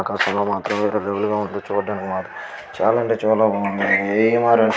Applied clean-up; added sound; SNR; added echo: none; none; none; none.